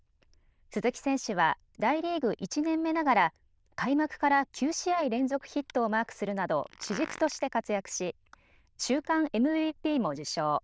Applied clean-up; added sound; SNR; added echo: neural diffusion model UNIVERSE++.